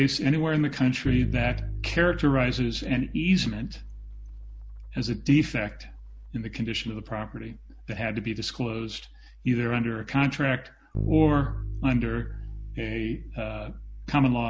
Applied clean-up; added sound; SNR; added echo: none; Bass guitar; 8 dB; none.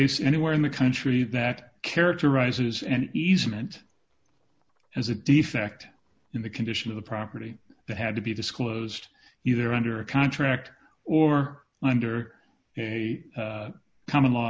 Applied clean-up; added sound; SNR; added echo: none; none; none; none.